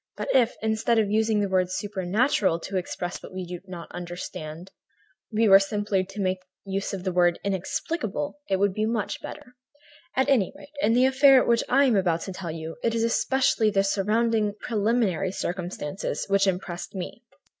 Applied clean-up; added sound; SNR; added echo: none; none; none; none.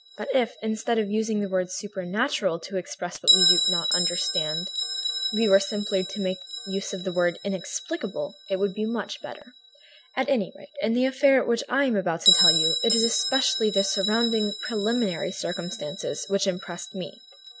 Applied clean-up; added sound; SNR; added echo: none; Bell; 3 dB; none.